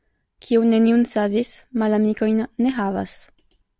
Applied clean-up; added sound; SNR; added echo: none; none; none; none.